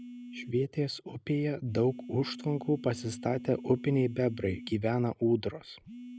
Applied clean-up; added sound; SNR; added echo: none; Telephone; 15 dB; none.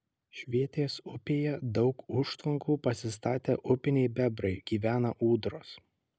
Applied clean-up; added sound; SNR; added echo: none; none; none; none.